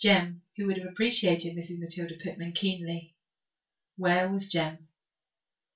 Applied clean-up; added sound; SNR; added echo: none; none; none; reverberation time 0.2 s.